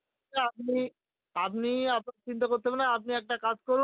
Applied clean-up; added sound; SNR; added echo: none; none; none; none.